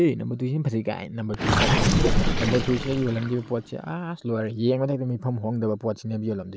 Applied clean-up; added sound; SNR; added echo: none; Gurgling; 1 dB; none.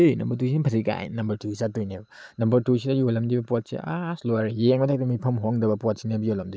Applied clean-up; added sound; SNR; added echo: none; none; none; none.